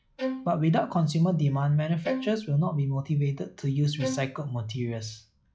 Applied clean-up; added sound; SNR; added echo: classical method log-MMSE.